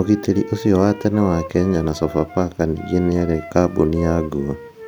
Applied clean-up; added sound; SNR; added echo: none; Wind instrument, woodwind instrument; 16 dB; none.